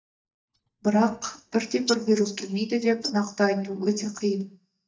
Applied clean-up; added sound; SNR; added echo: neural mask model DeepFilterNet 3.